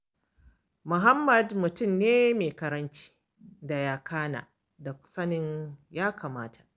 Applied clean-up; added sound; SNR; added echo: none; none; none; none.